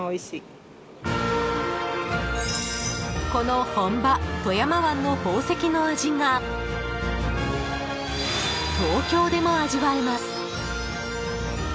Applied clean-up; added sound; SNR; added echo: none; none; none; none.